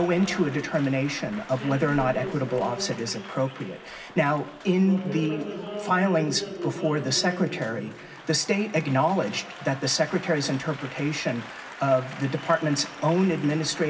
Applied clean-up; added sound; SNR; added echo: none; Applause; 12 dB; reverberation time 0.4 s.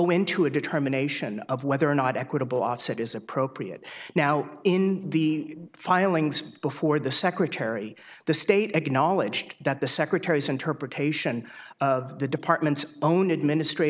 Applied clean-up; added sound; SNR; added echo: none; none; none; none.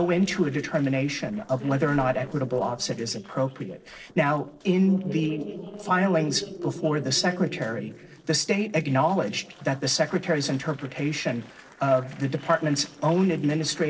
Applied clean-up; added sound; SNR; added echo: neural separator model SepFormer DNS4.